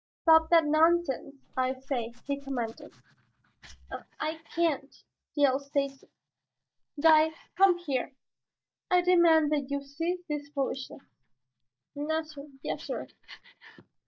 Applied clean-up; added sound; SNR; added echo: neural mask model DeepFilterNet 3.